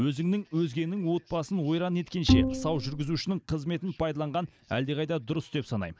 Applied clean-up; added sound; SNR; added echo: none; Bowed string instrument; -4 dB; none.